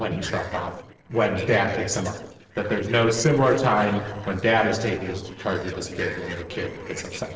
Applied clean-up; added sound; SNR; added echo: neural separator model SepFormer DNS4.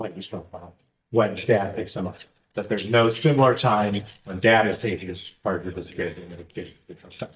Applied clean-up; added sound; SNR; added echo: neural mask model DeepFilterNet 3.